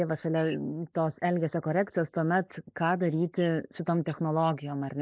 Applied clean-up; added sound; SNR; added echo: neural mask model Resemble Enhance denoiser.